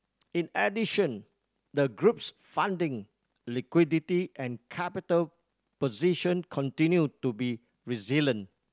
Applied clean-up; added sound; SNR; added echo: none; none; none; none.